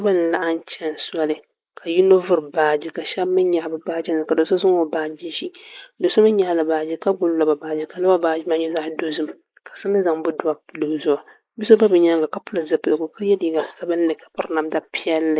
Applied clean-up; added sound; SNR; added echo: neural mask model Resemble Enhance denoiser.